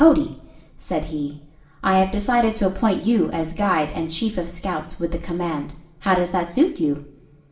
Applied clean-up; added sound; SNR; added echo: none; none; none; reverberation time 0.7 s.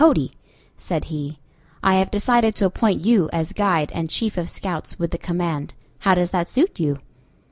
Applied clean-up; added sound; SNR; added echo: none; none; none; none.